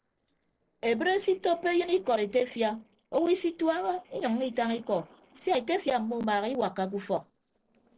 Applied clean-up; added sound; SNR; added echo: neural separator model SepFormer DNS4.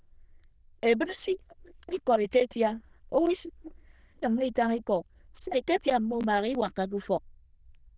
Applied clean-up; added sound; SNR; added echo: neural diffusion model UNIVERSE++.